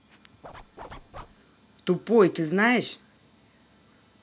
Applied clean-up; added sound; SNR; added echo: none; Zipper (clothing); 17 dB; none.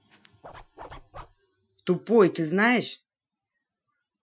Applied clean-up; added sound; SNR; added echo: classical method Wiener filter.